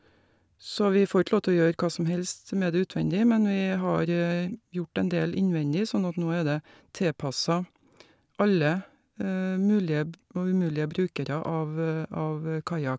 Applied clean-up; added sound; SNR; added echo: none; none; none; none.